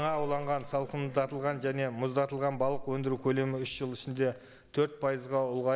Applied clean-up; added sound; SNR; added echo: none; Piano; 15 dB; none.